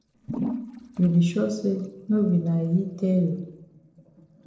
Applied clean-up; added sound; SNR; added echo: neural separator model SepFormer DNS4.